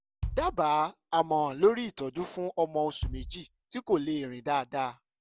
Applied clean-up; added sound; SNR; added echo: none; Bass drum; 12 dB; none.